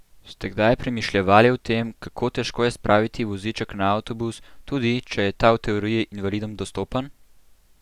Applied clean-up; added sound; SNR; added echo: none; none; none; none.